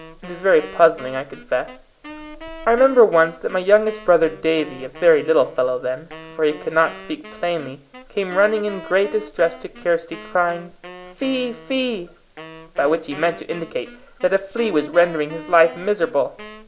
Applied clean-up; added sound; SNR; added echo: none; Wind instrument, woodwind instrument; 19 dB; none.